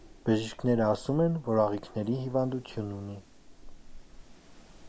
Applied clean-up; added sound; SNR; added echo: none; Wind; 17 dB; none.